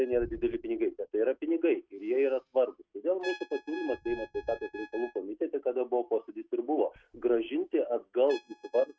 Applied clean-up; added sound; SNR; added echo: neural mask model RNNoise.